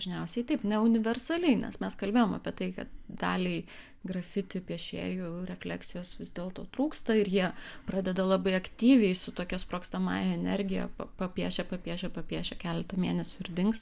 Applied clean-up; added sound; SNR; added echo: none; none; none; none.